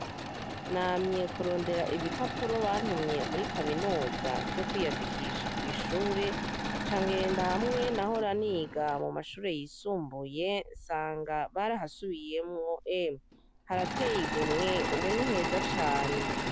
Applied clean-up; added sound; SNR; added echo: none; Engine / Mechanisms; 3 dB; none.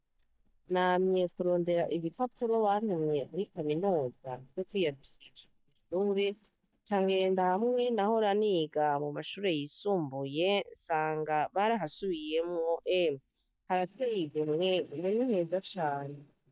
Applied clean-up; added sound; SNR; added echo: neural mask model DeepFilterNet 3.